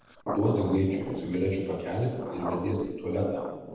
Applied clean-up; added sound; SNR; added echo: neural separator model SepFormer DNS4.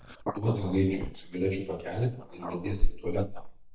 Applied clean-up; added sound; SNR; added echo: neural mask model DeepFilterNet 3.